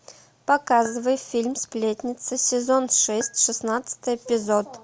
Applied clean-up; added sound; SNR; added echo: none; Chink, clink; 19 dB; none.